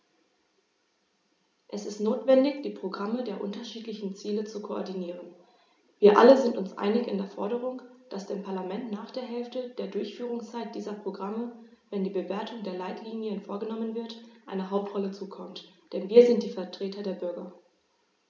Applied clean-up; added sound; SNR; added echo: none; none; none; reverberation time 0.3 s.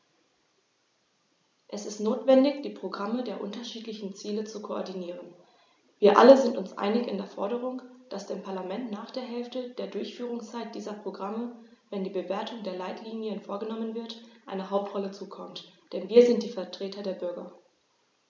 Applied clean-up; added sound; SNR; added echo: none; none; none; none.